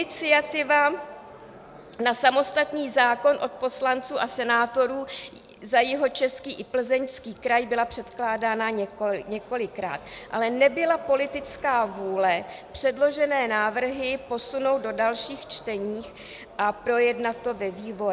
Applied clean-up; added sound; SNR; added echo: none; none; none; none.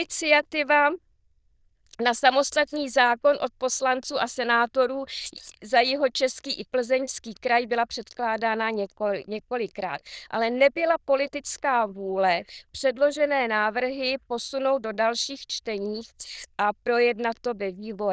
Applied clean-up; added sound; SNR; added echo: neural diffusion model UNIVERSE++.